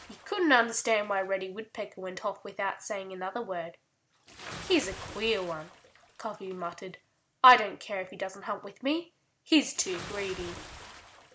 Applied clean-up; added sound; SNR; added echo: none; Bathtub (filling or washing) / Splash, splatter; 19 dB; none.